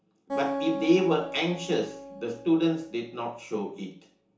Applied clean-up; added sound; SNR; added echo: none; Acoustic guitar; 9 dB; reverberation time 0.7 s.